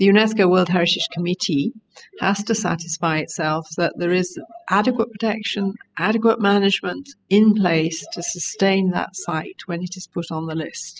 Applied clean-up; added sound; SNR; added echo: classical method spectral subtraction.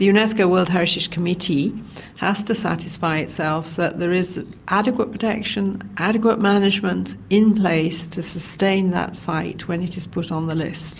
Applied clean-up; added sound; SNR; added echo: none; none; none; none.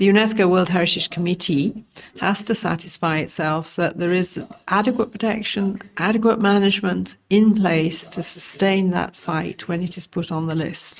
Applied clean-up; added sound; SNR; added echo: neural mask model RNNoise.